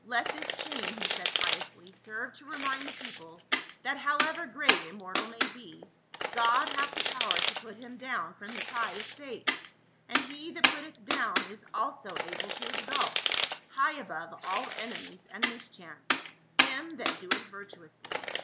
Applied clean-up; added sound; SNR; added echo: none; Domestic sounds, home sounds; -5 dB; none.